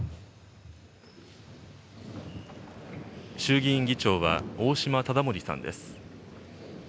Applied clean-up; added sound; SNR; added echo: none; none; none; none.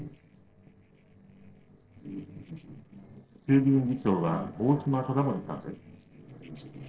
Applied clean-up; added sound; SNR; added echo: neural separator model SepFormer DNS4.